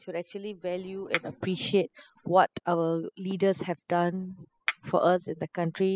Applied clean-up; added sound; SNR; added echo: classical method spectral subtraction.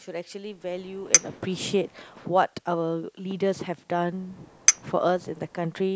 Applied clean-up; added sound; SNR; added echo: none; Chink, clink; 1 dB; none.